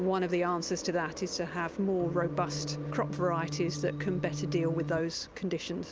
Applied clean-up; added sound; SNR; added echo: none; Organ; 4 dB; none.